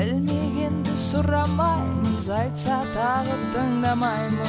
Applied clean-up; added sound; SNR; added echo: none; none; none; none.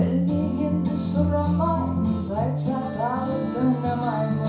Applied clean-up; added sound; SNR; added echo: none; none; none; reverberation time 0.6 s.